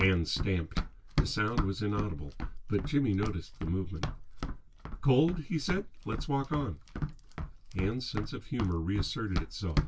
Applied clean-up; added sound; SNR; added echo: none; Run; 5 dB; reverberation time 0.1 s.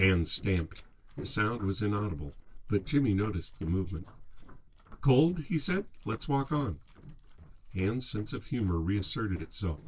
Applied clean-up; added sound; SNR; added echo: neural separator model SepFormer DNS4.